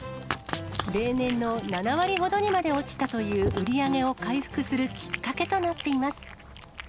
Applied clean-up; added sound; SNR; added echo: none; Cat + Scratching (performance technique); 10 dB; none.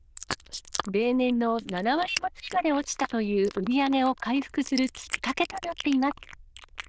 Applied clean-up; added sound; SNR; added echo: neural diffusion model UNIVERSE++.